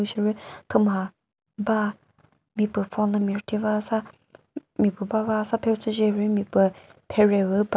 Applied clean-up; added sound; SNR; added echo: none; none; none; none.